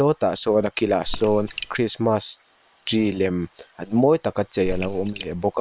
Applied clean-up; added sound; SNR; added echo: neural separator model SepFormer WHAM!.